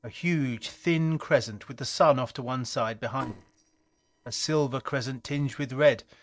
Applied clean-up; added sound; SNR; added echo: neural separator model SepFormer DNS4.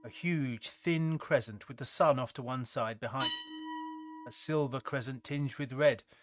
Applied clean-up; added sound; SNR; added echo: neural mask model RNNoise.